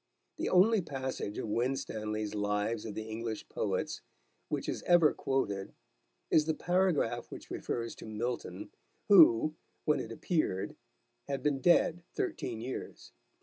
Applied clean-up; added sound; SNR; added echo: none; none; none; none.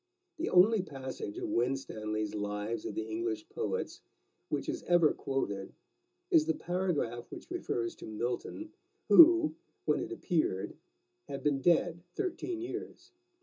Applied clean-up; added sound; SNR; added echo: none; none; none; reverberation time 0.2 s.